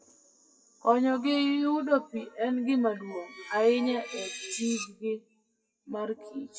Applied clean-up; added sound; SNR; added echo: classical method WPE with log-MMSE.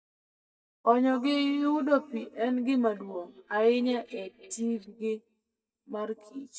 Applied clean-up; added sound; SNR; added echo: neural mask model DeepFilterNet 3.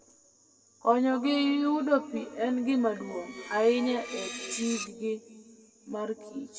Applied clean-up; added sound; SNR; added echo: none; Screech; 14 dB; reverberation time 1.7 s.